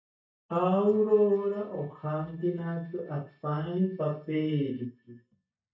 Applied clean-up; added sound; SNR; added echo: neural mask model DeepFilterNet 3.